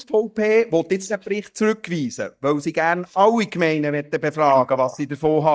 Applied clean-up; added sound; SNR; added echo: neural mask model DeepFilterNet 3.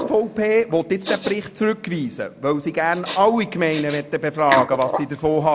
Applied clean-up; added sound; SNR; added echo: none; Respiratory sounds; 9 dB; none.